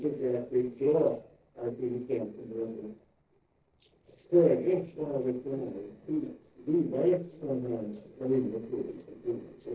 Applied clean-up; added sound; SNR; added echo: neural separator model SepFormer DNS4.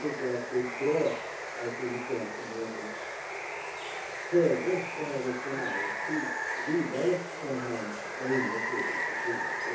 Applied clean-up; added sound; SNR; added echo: none; Water; 3 dB; reverberation time 0.6 s.